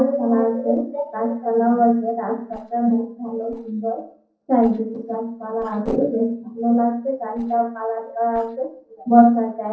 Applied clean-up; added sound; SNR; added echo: neural separator model SepFormer DNS4.